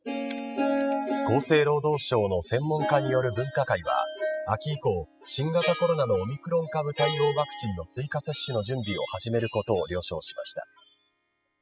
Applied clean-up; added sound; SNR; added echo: classical method spectral subtraction.